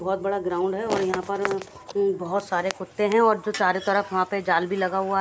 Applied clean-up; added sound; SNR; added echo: none; none; none; none.